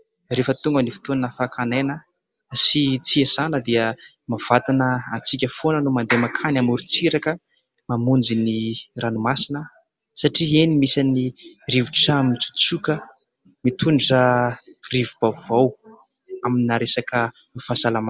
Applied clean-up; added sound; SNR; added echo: none; none; none; none.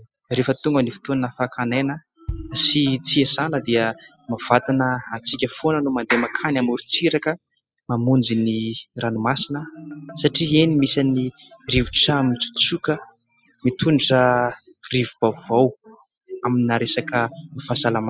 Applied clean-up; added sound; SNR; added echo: classical method spectral subtraction.